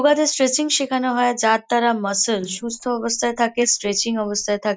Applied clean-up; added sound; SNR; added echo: neural mask model Resemble Enhance denoiser.